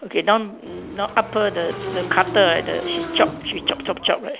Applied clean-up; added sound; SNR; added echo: none; Motorcycle / Engine; 9 dB; none.